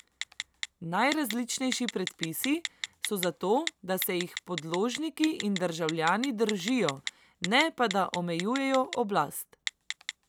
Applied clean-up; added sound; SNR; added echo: none; Telephone; 10 dB; none.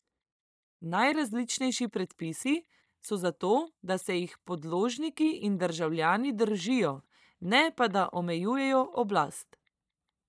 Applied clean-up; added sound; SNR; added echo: neural mask model DeepFilterNet 3.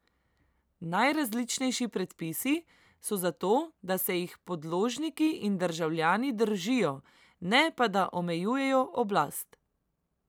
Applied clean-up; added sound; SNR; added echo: none; none; none; none.